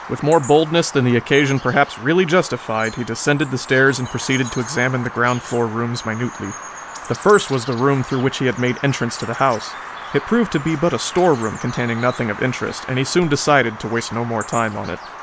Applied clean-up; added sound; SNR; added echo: none; Bird vocalization, bird call, bird song; 14 dB; none.